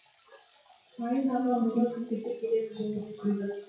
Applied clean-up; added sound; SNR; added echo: classical method WPE with log-MMSE.